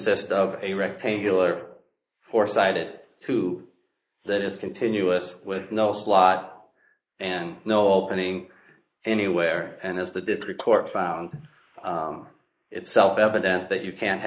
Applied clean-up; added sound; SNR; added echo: neural mask model Resemble Enhance denoiser.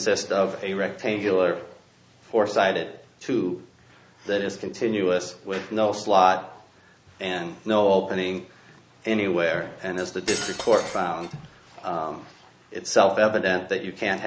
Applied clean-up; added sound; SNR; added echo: none; Cutlery, silverware; 11 dB; none.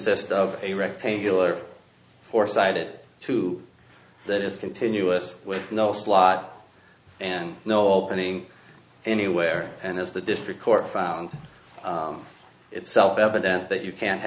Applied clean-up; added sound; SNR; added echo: none; none; none; none.